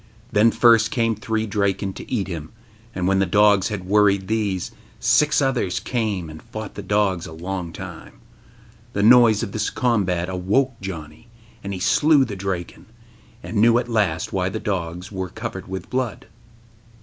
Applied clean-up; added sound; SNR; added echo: none; none; none; none.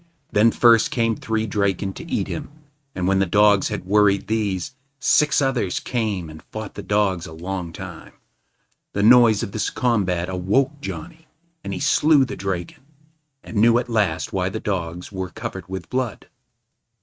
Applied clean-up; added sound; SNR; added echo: neural mask model RNNoise.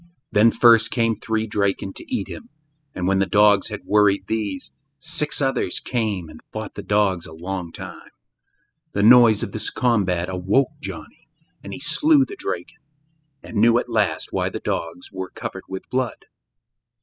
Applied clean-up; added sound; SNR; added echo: classical method spectral subtraction.